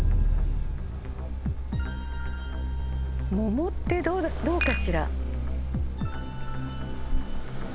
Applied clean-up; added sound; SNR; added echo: none; Dishes, pots, and pans + Accelerating, revving, vroom; 5 dB; none.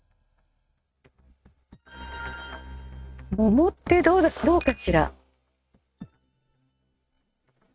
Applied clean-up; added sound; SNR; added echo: neural mask model RNNoise.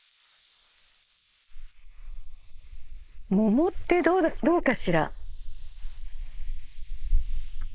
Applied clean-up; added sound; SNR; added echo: neural mask model Resemble Enhance denoiser.